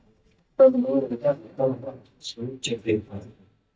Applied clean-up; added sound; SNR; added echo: neural mask model DeepFilterNet 3.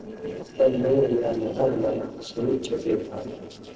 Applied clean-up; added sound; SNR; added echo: neural separator model SepFormer DNS4.